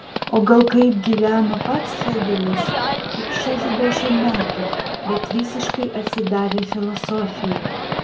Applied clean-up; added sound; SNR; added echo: none; Livestock, farm animals, working animals; 5 dB; none.